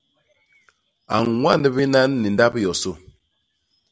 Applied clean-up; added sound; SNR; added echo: none; none; none; none.